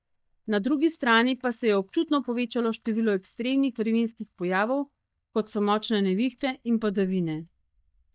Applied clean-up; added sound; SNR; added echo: neural mask model DeepFilterNet 3.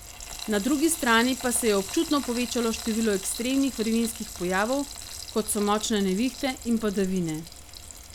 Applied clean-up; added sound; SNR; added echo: none; Frying (food); 12 dB; none.